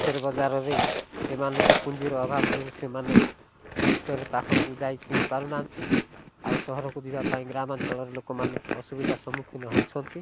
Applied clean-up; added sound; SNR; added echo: none; Chewing, mastication; -4 dB; none.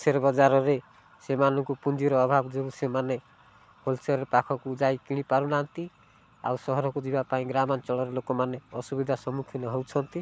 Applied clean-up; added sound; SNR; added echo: none; none; none; none.